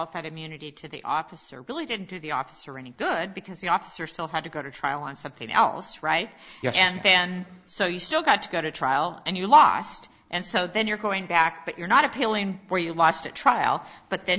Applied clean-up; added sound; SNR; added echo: none; none; none; none.